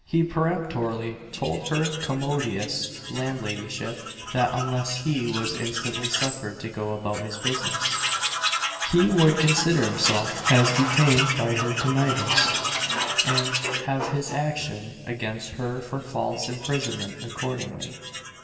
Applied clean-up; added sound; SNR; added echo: none; Tools; 4 dB; reverberation time 2.6 s.